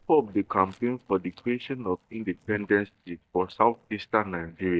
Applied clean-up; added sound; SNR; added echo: neural mask model DeepFilterNet 3.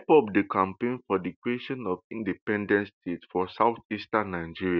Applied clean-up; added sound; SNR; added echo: none; none; none; none.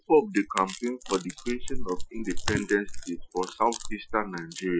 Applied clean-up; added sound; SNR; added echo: classical method Wiener filter.